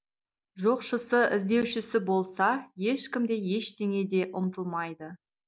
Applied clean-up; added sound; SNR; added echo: none; none; none; none.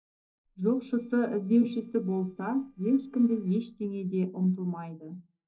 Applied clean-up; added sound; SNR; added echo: neural separator model SepFormer DNS4.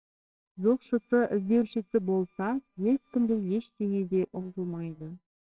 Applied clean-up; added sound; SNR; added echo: neural separator model SepFormer WHAMR!.